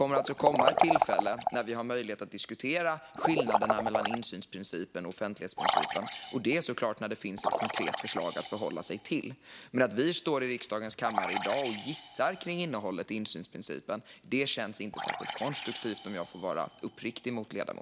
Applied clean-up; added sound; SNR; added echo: none; Liquid; 2 dB; none.